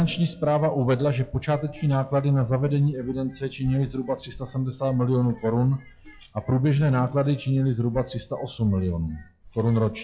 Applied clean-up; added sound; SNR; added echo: classical method log-MMSE.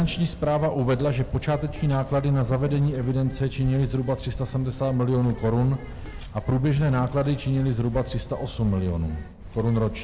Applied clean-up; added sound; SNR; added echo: none; Bird; 13 dB; none.